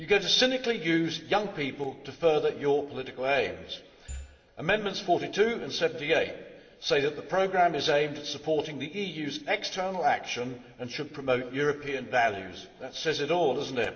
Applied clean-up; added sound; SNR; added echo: none; Marimba, xylophone / Wood; 12 dB; reverberation time 1.9 s.